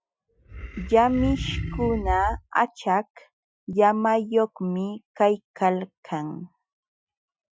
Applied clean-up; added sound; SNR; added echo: classical method Wiener filter.